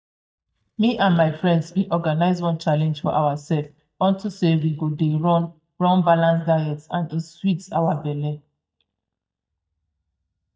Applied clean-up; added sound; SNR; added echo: neural mask model DeepFilterNet 3.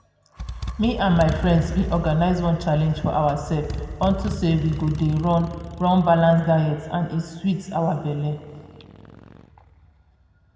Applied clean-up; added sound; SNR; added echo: none; Motorcycle; 10 dB; reverberation time 2.0 s.